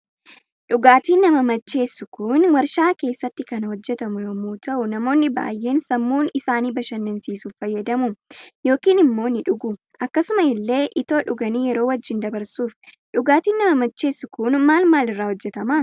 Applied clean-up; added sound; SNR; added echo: none; none; none; none.